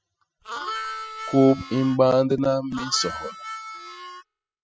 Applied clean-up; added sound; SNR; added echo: classical method spectral subtraction.